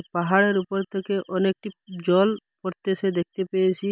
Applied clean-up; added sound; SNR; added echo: none; none; none; none.